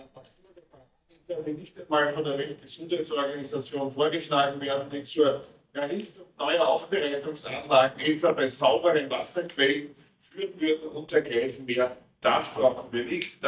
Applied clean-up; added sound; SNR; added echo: neural mask model DeepFilterNet 3.